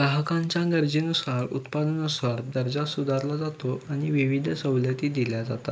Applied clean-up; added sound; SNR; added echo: neural mask model Resemble Enhance denoiser.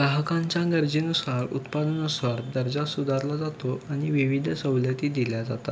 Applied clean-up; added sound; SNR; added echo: none; none; none; none.